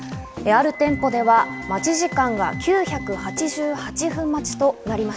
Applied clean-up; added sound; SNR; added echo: none; Wind instrument, woodwind instrument; 18 dB; none.